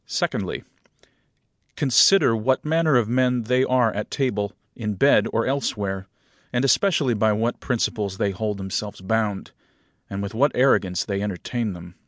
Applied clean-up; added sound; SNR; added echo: none; none; none; none.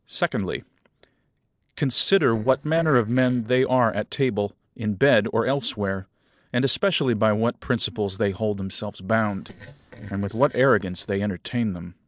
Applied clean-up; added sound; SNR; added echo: neural separator model SepFormer DNS4.